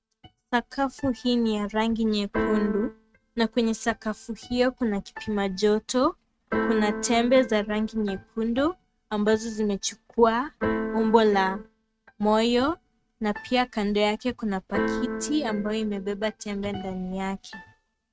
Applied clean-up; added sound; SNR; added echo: neural mask model RNNoise.